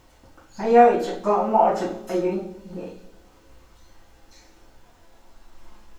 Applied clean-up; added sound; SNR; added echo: none; none; none; reverberation time 0.2 s.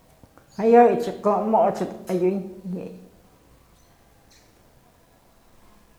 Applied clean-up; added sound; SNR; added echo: none; none; none; none.